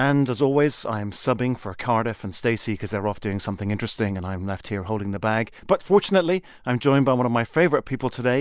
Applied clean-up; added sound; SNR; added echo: none; none; none; none.